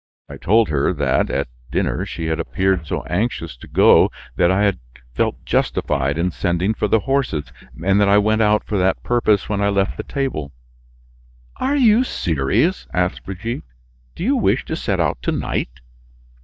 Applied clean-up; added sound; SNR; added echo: neural mask model DeepFilterNet 3.